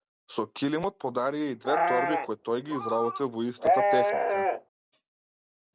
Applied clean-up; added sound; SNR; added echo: none; Livestock, farm animals, working animals; -4 dB; none.